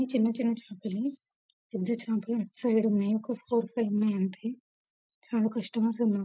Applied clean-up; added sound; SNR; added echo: none; none; none; none.